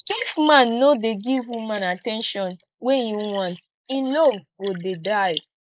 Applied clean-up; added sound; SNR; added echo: neural mask model Resemble Enhance denoiser.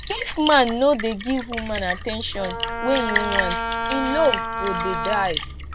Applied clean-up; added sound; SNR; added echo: none; Wind instrument, woodwind instrument + Splash, splatter; 3 dB; none.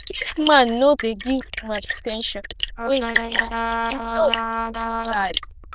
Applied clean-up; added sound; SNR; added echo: neural diffusion model UNIVERSE++.